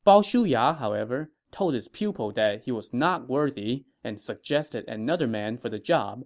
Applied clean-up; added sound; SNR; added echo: none; none; none; none.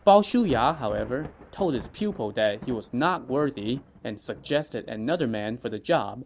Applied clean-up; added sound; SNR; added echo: none; Thunder / Rain; 19 dB; none.